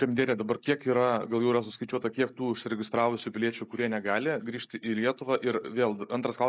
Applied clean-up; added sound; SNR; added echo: neural mask model Resemble Enhance denoiser.